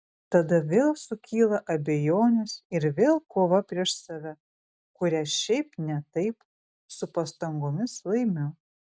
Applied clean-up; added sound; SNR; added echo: none; none; none; none.